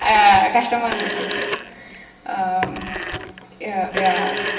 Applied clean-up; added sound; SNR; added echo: none; Telephone; 8 dB; reverberation time 2.2 s.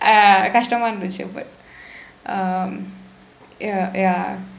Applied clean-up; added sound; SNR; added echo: none; none; none; none.